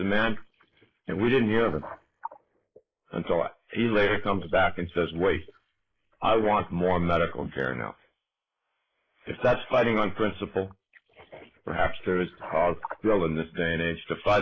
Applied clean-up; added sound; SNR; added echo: neural mask model Resemble Enhance denoiser.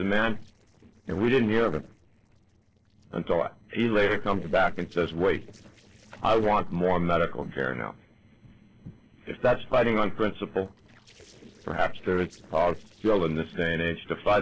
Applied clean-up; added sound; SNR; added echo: neural separator model SepFormer DNS4.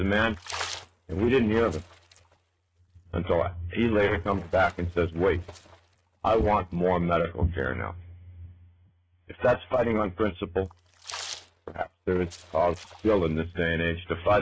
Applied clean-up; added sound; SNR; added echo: neural mask model RNNoise.